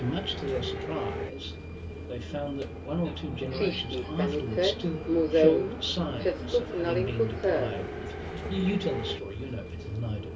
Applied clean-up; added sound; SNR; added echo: none; Subway, metro, underground; -3 dB; reverberation time 0.2 s.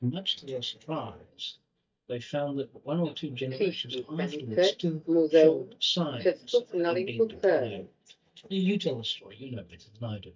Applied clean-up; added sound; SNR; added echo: neural mask model DeepFilterNet 3.